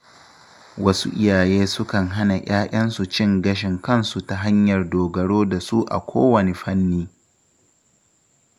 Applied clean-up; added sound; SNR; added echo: none; none; none; none.